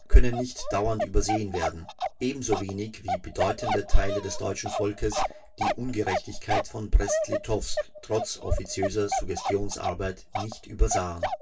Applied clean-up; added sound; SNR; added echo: none; Bark; 7 dB; reverberation time 0.2 s.